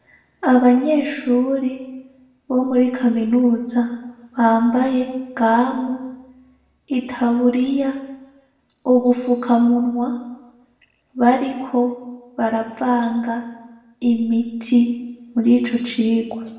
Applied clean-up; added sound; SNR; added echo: none; none; none; reverberation time 1.0 s.